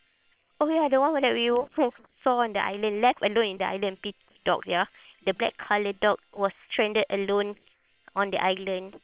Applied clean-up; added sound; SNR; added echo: neural separator model SepFormer WHAM!.